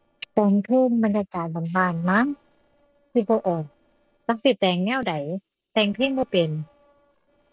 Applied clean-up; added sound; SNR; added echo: neural separator model SepFormer DNS4.